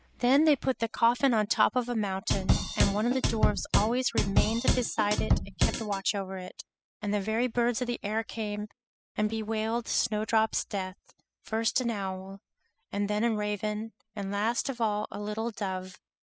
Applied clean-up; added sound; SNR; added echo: classical method spectral subtraction.